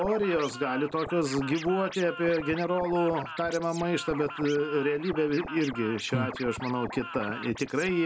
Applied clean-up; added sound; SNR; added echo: none; Scratching (performance technique); 12 dB; none.